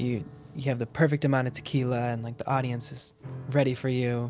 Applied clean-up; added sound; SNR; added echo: none; Piano; 17 dB; none.